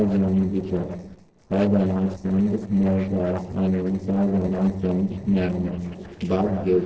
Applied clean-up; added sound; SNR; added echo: neural separator model SepFormer DNS4.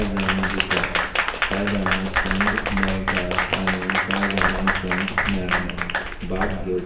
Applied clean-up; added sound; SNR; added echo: none; Applause / Crowd; -1 dB; reverberation time 1.4 s.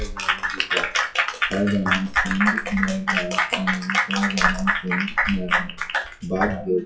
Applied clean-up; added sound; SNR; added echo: classical method WPE with log-MMSE.